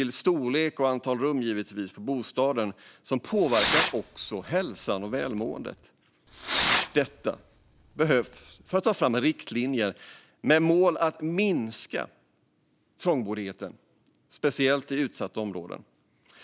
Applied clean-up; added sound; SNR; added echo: none; Fireworks; 5 dB; none.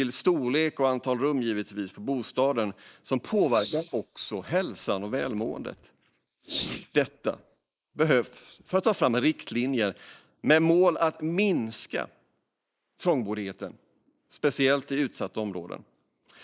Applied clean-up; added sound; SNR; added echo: neural mask model Resemble Enhance denoiser.